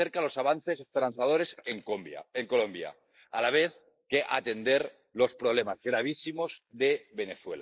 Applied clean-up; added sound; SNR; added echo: neural mask model Resemble Enhance denoiser.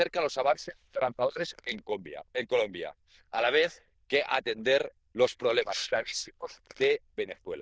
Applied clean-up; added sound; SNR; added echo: neural diffusion model UNIVERSE++.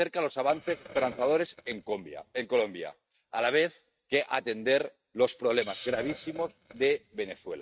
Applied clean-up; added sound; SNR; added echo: neural mask model RNNoise.